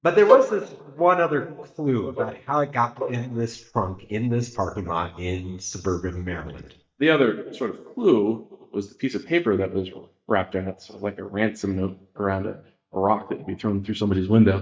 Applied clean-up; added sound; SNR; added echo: neural mask model DeepFilterNet 3.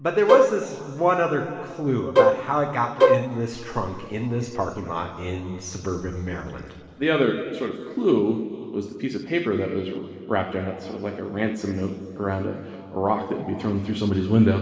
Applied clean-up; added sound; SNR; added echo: none; Bowed string instrument; -5 dB; reverberation time 2.3 s.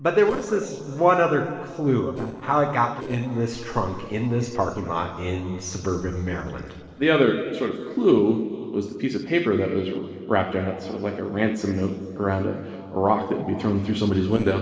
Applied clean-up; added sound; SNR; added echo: neural separator model SepFormer DNS4.